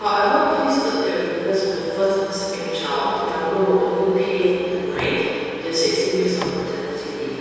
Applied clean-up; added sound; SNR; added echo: none; Sliding door; 19 dB; reverberation time 2.1 s.